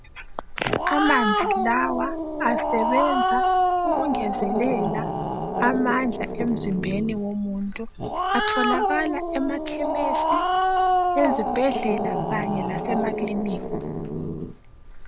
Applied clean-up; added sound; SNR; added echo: none; Growling; -2 dB; none.